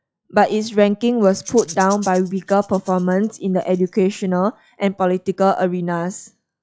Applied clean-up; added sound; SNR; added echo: classical method log-MMSE.